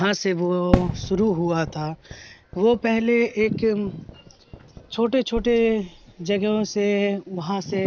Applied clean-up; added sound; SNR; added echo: none; Fireworks; 11 dB; none.